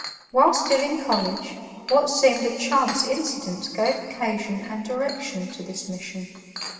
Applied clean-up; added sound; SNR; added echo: none; Chink, clink; 14 dB; reverberation time 2.4 s.